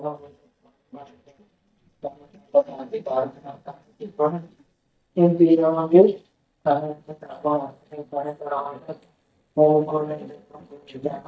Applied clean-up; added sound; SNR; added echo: neural mask model DeepFilterNet 3.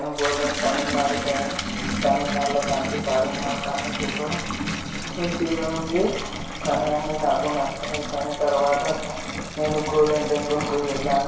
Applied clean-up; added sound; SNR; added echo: none; Bathtub (filling or washing) / Water tap, faucet; 4 dB; reverberation time 0.7 s.